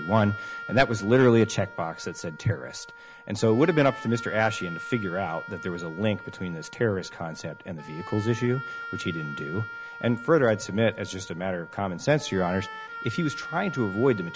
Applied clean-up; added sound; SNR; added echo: none; Wind instrument, woodwind instrument; 13 dB; none.